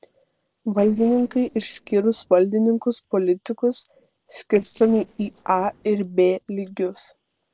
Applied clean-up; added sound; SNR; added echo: neural separator model SepFormer DNS4.